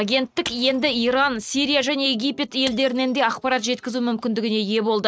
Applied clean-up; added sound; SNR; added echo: neural mask model RNNoise.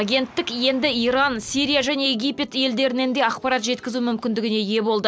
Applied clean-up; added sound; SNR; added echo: none; none; none; none.